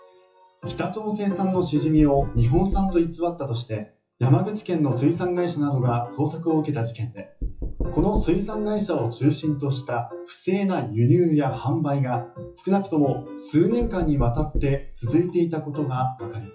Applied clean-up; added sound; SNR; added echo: classical method WPE with log-MMSE.